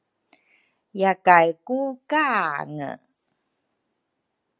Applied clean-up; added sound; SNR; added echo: none; none; none; none.